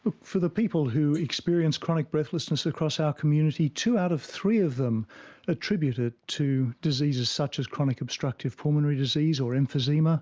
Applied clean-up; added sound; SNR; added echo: neural mask model Resemble Enhance denoiser.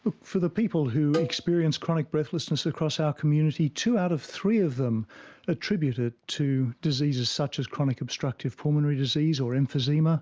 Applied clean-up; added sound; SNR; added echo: none; Cowbell; 10 dB; none.